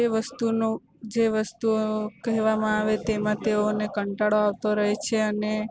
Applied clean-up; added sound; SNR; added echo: none; none; none; none.